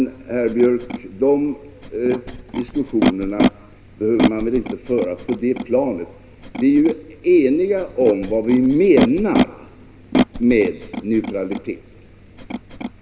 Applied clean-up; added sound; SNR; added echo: none; Animal; 5 dB; reverberation time 2.8 s.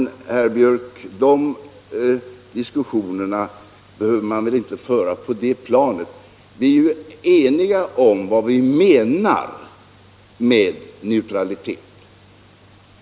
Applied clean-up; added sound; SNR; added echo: none; none; none; none.